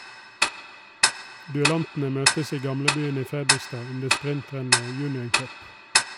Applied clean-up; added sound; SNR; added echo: none; Tick-tock; -2 dB; none.